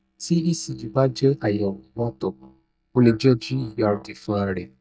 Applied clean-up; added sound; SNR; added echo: neural mask model DeepFilterNet 3.